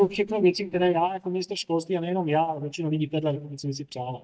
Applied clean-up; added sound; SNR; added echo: neural mask model DeepFilterNet 3.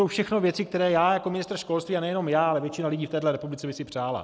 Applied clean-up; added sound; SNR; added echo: none; none; none; none.